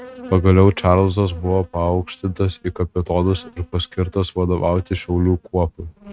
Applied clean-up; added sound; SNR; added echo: neural mask model RNNoise.